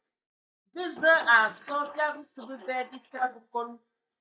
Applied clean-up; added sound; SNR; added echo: neural mask model DeepFilterNet 3.